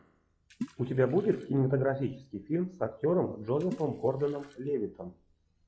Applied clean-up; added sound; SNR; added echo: classical method log-MMSE.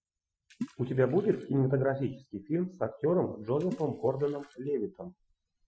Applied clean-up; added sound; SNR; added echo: classical method Wiener filter.